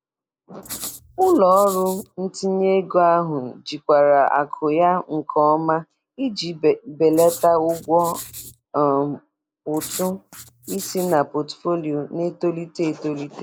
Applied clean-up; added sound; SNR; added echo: neural mask model Resemble Enhance denoiser.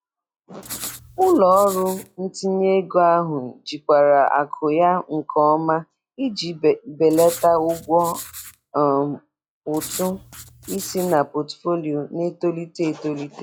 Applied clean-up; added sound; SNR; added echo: classical method log-MMSE.